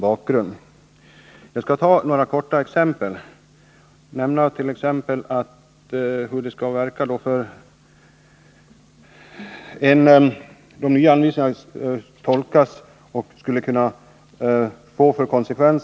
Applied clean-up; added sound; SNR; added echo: none; none; none; none.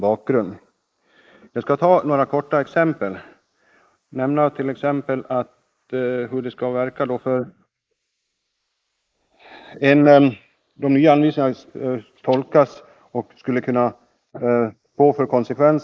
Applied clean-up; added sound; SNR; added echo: neural mask model Resemble Enhance denoiser.